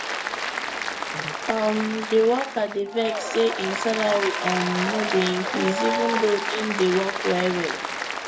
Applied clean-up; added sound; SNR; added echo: none; Applause; 3 dB; reverberation time 0.4 s.